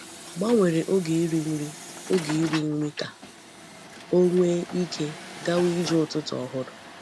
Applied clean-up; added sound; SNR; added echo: none; Truck; 14 dB; none.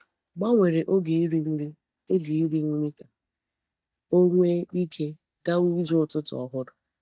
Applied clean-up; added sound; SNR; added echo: neural mask model DeepFilterNet 3.